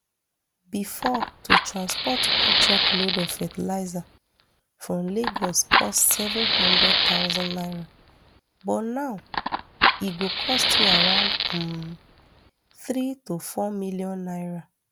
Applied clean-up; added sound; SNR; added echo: none; Fire; -4 dB; none.